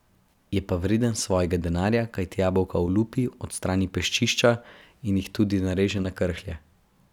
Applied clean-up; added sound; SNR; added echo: none; none; none; none.